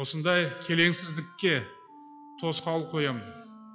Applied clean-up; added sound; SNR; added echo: classical method log-MMSE.